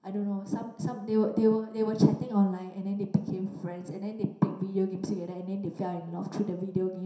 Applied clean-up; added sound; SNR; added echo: none; none; none; reverberation time 0.7 s.